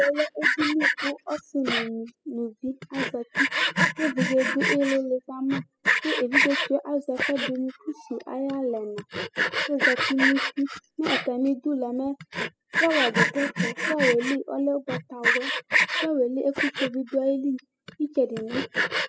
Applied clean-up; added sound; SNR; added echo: classical method spectral subtraction.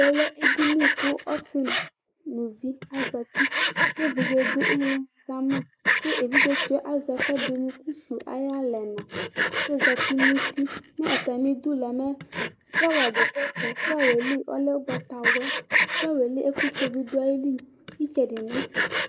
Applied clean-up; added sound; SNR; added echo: neural mask model Resemble Enhance denoiser.